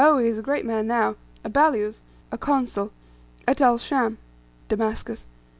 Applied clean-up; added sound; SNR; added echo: none; none; none; none.